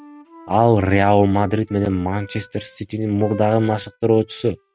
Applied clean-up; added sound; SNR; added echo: neural mask model RNNoise.